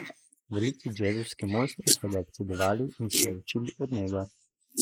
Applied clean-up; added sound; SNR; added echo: neural mask model Resemble Enhance denoiser.